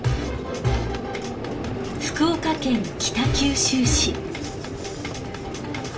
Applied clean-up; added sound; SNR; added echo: none; Vehicle; 7 dB; reverberation time 0.2 s.